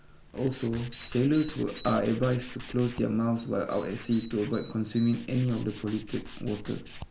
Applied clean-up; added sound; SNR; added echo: none; Tools + Bird vocalization, bird call, bird song; 12 dB; none.